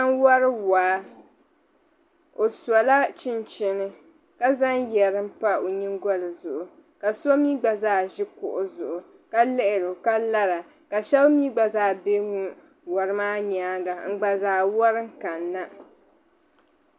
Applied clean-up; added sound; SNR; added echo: none; none; none; none.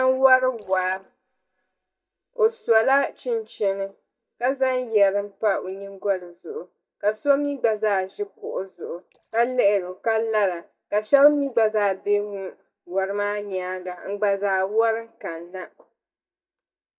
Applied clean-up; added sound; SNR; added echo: neural mask model DeepFilterNet 3.